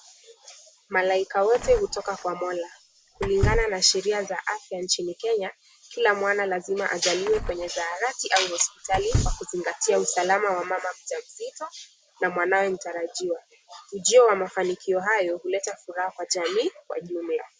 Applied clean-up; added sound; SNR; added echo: none; Door / Car; 6 dB; none.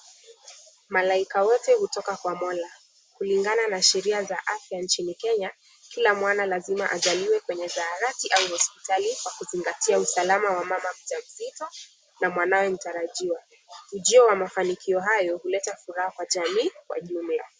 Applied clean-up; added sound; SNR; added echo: none; none; none; none.